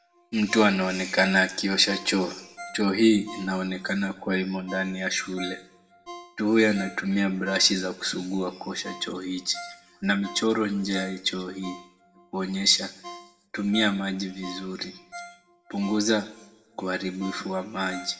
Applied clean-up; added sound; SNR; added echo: none; Ringtone; 18 dB; reverberation time 0.6 s.